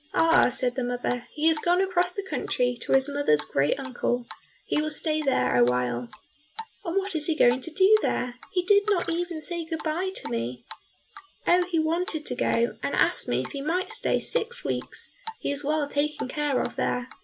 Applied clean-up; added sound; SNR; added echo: none; Drip; 18 dB; none.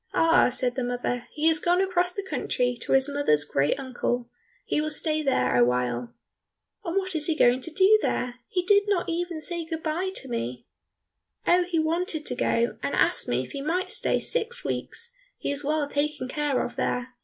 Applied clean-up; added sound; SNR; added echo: none; none; none; none.